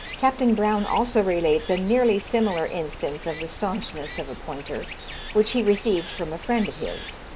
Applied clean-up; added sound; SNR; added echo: none; Stream; 12 dB; none.